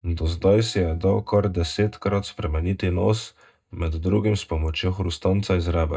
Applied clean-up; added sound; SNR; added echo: neural mask model DeepFilterNet 3.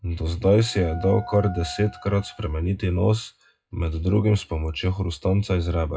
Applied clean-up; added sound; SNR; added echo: classical method WPE with log-MMSE.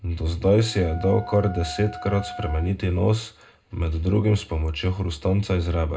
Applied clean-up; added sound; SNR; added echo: none; Wind instrument, woodwind instrument; 16 dB; reverberation time 0.2 s.